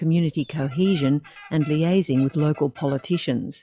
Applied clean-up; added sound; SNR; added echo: classical method log-MMSE.